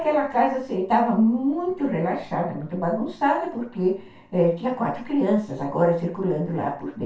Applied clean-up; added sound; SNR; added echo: none; none; none; reverberation time 0.3 s.